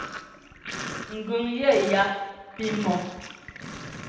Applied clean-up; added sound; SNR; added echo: none; Sink (filling or washing); 10 dB; reverberation time 0.9 s.